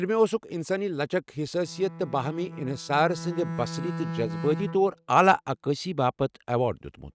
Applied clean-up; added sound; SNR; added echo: neural mask model RNNoise.